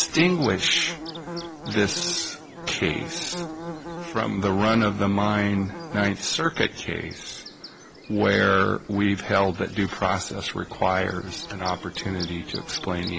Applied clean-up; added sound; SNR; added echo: none; Buzz / Bird; 13 dB; none.